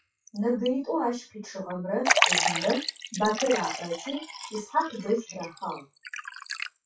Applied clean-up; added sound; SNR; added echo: classical method WPE with log-MMSE.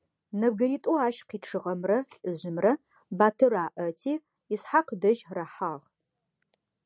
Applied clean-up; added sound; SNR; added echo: none; none; none; none.